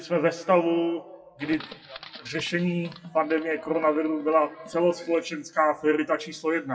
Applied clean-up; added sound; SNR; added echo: classical method WPE with log-MMSE.